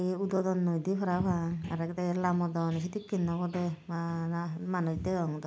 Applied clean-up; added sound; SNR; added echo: none; none; none; none.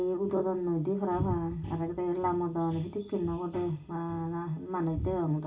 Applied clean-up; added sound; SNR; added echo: none; none; none; reverberation time 0.2 s.